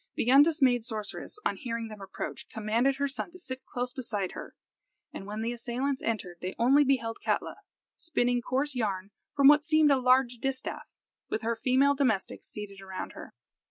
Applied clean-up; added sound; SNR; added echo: none; none; none; none.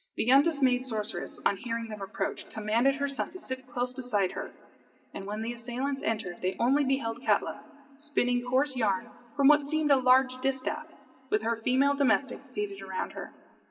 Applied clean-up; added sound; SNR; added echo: none; none; none; reverberation time 2.8 s.